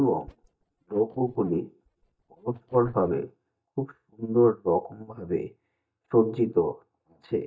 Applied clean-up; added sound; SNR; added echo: neural mask model DeepFilterNet 3.